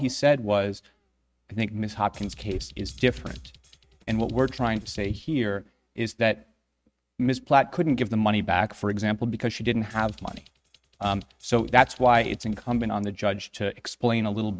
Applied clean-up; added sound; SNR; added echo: neural mask model RNNoise.